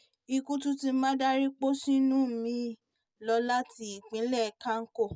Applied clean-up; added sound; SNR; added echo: none; none; none; none.